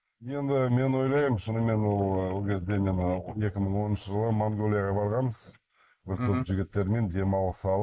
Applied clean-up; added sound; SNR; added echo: neural mask model Resemble Enhance denoiser.